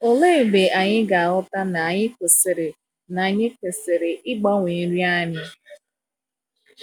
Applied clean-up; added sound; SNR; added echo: none; none; none; none.